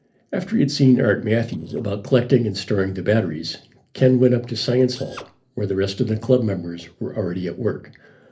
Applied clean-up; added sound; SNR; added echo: neural separator model SepFormer DNS4.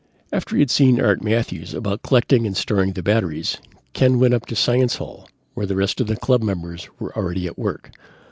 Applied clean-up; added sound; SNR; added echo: none; none; none; none.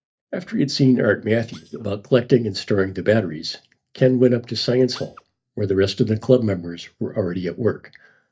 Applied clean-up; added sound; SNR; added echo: neural mask model DeepFilterNet 3.